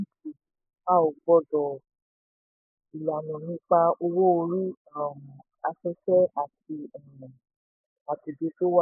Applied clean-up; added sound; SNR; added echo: neural mask model Resemble Enhance denoiser.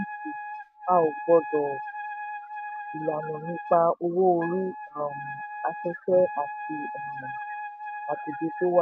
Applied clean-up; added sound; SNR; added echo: none; Wind instrument, woodwind instrument; 9 dB; none.